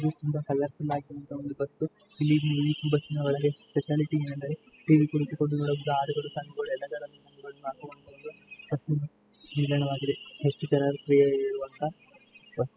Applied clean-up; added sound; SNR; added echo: classical method spectral subtraction.